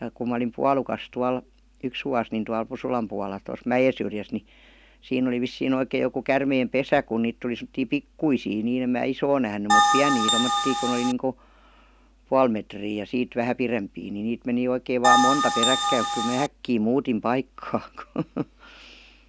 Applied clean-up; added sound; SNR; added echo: none; Bell; -4 dB; none.